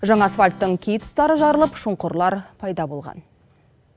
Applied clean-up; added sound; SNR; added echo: none; Guitar; 18 dB; none.